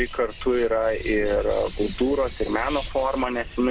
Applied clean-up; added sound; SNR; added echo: none; Bird; 10 dB; none.